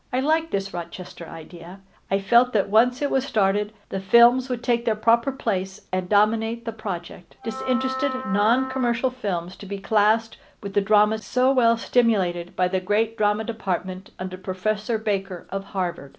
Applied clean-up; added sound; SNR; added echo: none; Wind instrument, woodwind instrument; 9 dB; none.